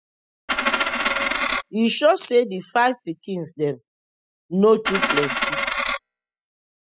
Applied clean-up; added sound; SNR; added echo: classical method spectral subtraction.